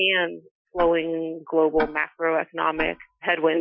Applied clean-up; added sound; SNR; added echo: classical method Wiener filter.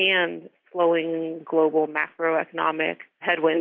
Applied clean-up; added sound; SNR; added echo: none; none; none; none.